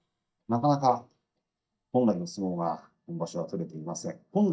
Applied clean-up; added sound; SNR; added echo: neural mask model DeepFilterNet 3.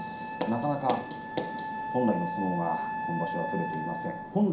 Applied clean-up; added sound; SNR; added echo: none; Wind instrument, woodwind instrument; 5 dB; reverberation time 0.5 s.